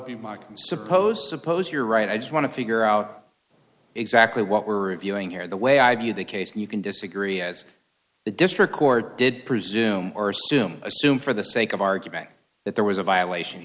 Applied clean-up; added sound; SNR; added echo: none; none; none; none.